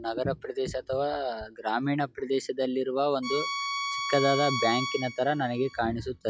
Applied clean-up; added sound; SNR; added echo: classical method log-MMSE.